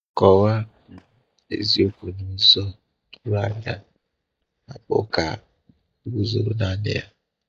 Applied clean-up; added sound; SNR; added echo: neural mask model DeepFilterNet 3.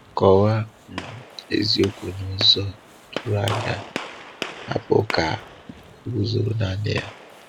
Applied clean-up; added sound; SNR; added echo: none; Gunshot, gunfire; 12 dB; none.